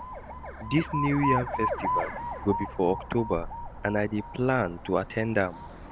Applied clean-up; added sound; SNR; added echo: none; Alarm; 5 dB; none.